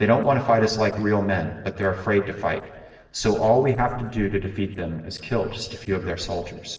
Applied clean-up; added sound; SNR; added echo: neural separator model SepFormer DNS4.